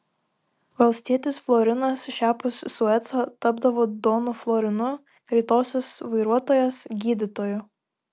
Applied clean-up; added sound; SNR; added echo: none; none; none; none.